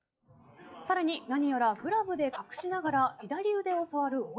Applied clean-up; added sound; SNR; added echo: classical method log-MMSE.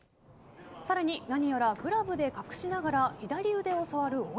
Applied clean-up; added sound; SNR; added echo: none; none; none; none.